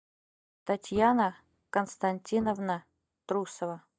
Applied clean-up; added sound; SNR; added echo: neural mask model DeepFilterNet 3.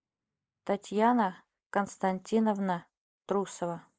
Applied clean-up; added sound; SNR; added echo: neural mask model Resemble Enhance denoiser.